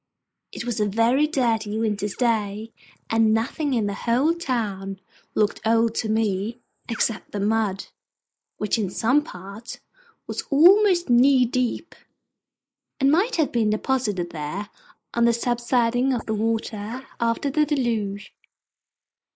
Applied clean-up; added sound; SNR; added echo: neural mask model Resemble Enhance denoiser.